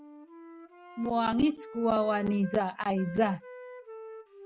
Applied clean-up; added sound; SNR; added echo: none; Wind instrument, woodwind instrument; 16 dB; none.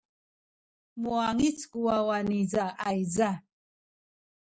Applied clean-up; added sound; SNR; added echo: none; none; none; none.